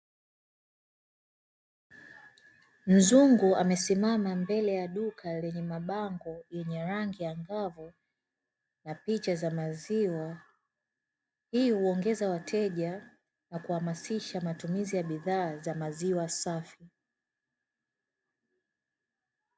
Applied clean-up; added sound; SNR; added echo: none; none; none; none.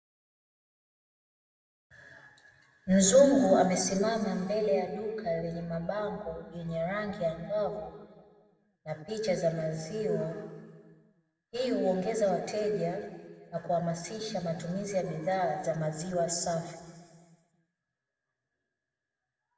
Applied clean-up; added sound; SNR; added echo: none; none; none; reverberation time 1.7 s.